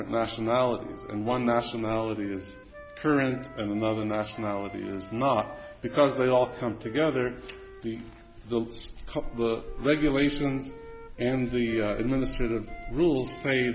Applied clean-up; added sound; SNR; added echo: none; Wind instrument, woodwind instrument; 19 dB; none.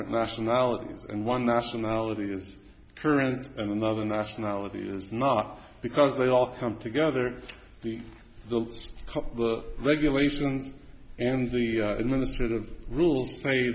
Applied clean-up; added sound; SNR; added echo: none; none; none; none.